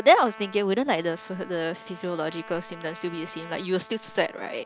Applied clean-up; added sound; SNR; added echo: none; Trumpet; 19 dB; none.